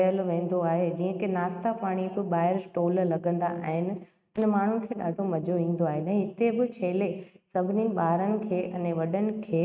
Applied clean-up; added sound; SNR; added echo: neural mask model RNNoise.